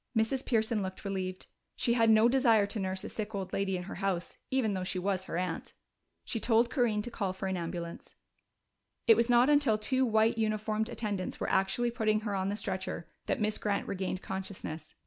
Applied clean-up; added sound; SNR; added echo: none; none; none; none.